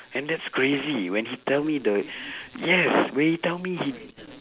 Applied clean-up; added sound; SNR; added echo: none; none; none; none.